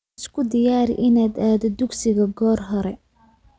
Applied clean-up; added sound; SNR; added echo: none; none; none; none.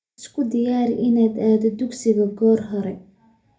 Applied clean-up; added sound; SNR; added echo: none; none; none; reverberation time 0.3 s.